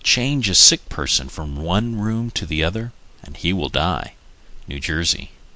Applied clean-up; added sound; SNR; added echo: none; none; none; none.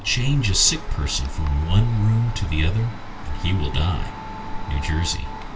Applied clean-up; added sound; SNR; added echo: none; Domestic sounds, home sounds; 15 dB; reverberation time 0.2 s.